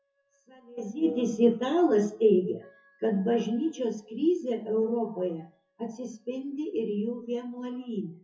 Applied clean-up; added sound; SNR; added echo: classical method WPE with log-MMSE.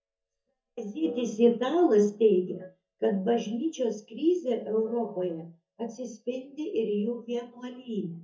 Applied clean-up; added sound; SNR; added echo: neural mask model DeepFilterNet 3.